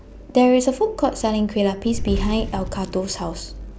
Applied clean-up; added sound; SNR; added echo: none; Fire; 10 dB; none.